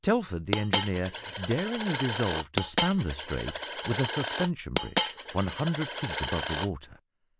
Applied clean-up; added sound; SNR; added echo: none; Coin (dropping); -1 dB; none.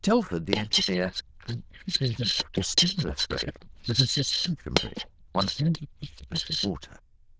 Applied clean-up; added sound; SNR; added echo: neural diffusion model UNIVERSE++.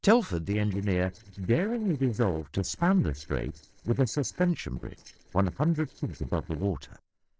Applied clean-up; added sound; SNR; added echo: neural separator model SepFormer DNS4.